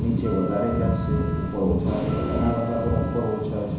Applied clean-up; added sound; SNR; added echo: none; Wind instrument, woodwind instrument; 16 dB; reverberation time 1.0 s.